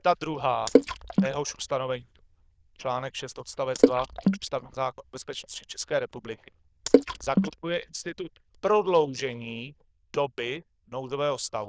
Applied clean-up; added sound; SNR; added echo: neural diffusion model UNIVERSE++.